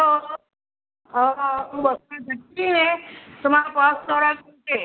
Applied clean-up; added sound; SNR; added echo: none; none; none; none.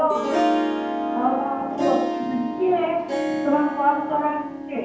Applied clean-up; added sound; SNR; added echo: none; Harp; 1 dB; reverberation time 0.9 s.